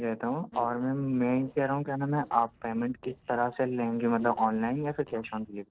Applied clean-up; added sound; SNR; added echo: neural separator model SepFormer DNS4.